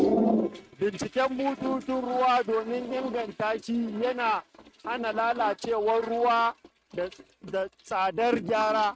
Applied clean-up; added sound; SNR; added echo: neural mask model RNNoise.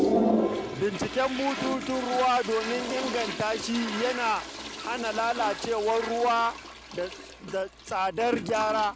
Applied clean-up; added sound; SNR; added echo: none; Toilet flush; 4 dB; none.